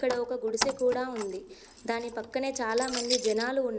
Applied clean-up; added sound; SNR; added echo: none; Keys jangling; 8 dB; none.